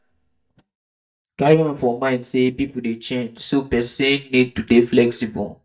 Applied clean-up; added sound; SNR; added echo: neural mask model DeepFilterNet 3.